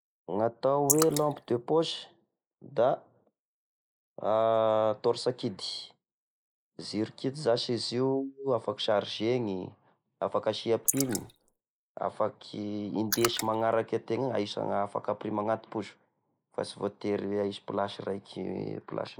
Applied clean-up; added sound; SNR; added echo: neural mask model Resemble Enhance denoiser.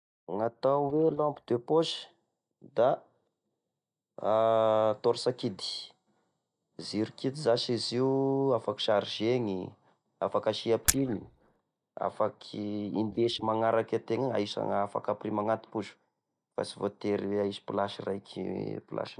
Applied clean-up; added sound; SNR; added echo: neural mask model DeepFilterNet 3.